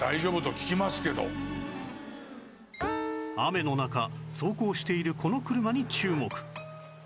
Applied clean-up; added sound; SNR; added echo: none; none; none; none.